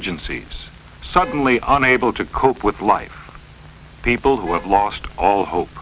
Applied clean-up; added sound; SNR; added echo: none; Traffic noise, roadway noise / Vehicle horn, car horn, honking; 18 dB; none.